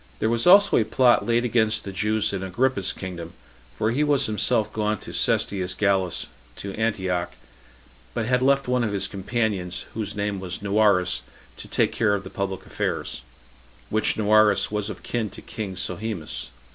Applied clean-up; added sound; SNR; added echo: none; none; none; none.